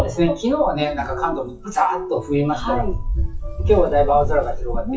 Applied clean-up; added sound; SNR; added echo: classical method WPE with log-MMSE.